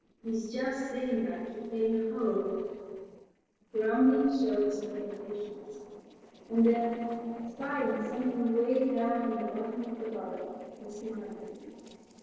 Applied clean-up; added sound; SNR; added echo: neural separator model SepFormer DNS4.